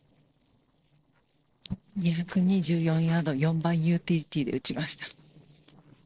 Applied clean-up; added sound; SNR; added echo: neural separator model SepFormer DNS4.